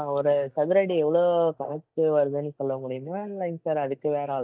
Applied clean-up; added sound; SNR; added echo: neural mask model DeepFilterNet 3.